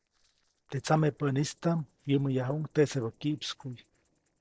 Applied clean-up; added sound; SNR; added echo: neural separator model SepFormer DNS4.